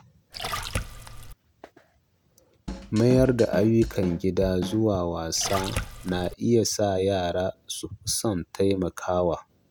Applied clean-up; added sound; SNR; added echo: none; Splash, splatter + Drum kit; 8 dB; none.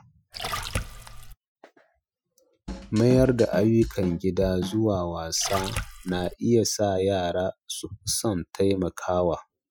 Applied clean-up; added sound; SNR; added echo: classical method Wiener filter.